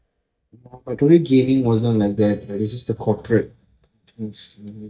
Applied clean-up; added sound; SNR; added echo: neural mask model DeepFilterNet 3.